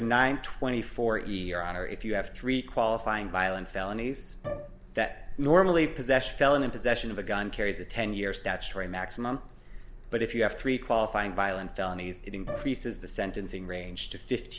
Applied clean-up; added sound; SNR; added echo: none; Bowed string instrument; 12 dB; none.